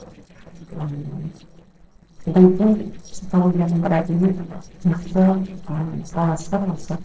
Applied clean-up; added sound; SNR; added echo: neural separator model SepFormer DNS4.